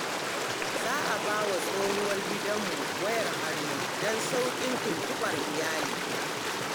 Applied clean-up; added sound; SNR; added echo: none; Stream; -3 dB; none.